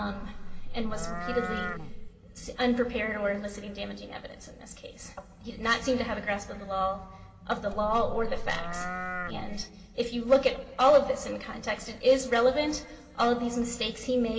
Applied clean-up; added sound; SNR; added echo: none; Livestock, farm animals, working animals; 4 dB; reverberation time 1.7 s.